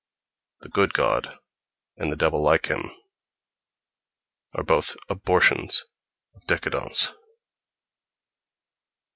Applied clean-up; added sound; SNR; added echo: none; none; none; none.